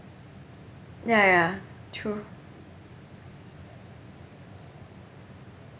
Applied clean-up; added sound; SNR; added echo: none; none; none; none.